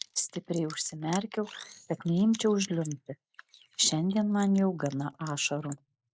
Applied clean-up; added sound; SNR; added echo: neural mask model Resemble Enhance denoiser.